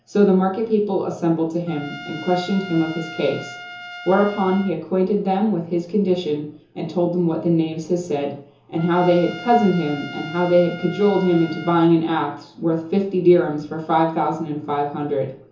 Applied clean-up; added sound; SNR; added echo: none; Trumpet; 16 dB; reverberation time 0.6 s.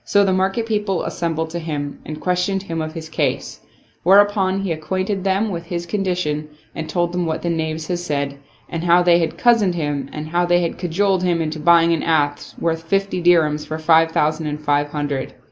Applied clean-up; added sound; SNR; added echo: none; none; none; none.